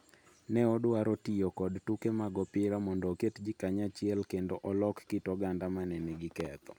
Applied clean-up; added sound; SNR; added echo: none; none; none; none.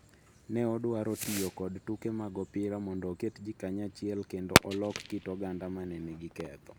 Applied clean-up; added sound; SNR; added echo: none; Fireworks; 1 dB; none.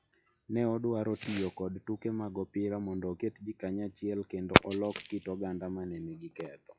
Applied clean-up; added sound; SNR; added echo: classical method log-MMSE.